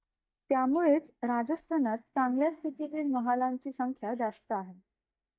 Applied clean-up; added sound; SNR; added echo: neural mask model DeepFilterNet 3.